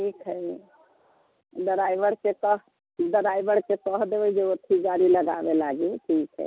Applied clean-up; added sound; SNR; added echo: none; none; none; none.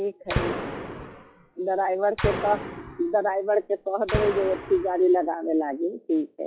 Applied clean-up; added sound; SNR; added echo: classical method log-MMSE.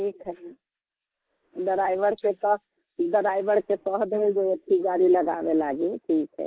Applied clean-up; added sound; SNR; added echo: neural mask model Resemble Enhance denoiser.